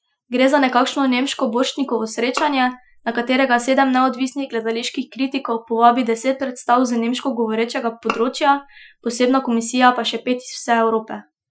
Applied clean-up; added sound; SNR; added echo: classical method Wiener filter.